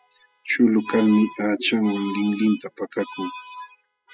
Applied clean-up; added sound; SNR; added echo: classical method spectral subtraction.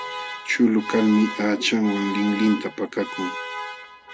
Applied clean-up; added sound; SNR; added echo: none; Alarm; 11 dB; none.